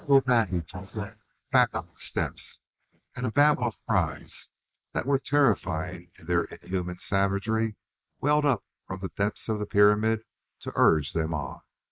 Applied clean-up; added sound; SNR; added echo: neural mask model Resemble Enhance denoiser.